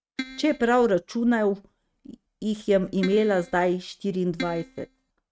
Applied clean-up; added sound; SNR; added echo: neural mask model RNNoise.